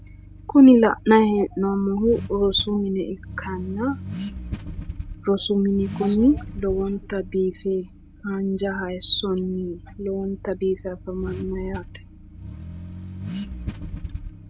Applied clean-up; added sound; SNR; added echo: none; Accelerating, revving, vroom / Car; 13 dB; none.